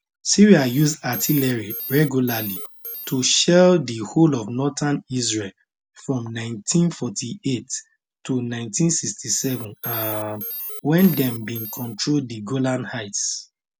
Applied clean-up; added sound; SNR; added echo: none; Alarm; 11 dB; none.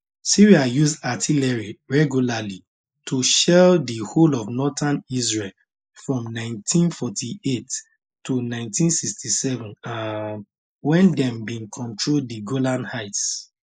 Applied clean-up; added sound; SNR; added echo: neural mask model Resemble Enhance denoiser.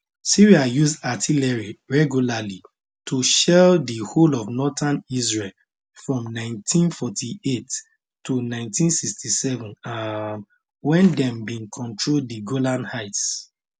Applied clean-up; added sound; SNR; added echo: none; none; none; none.